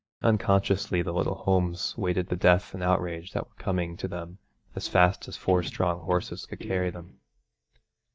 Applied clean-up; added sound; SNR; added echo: neural mask model DeepFilterNet 3.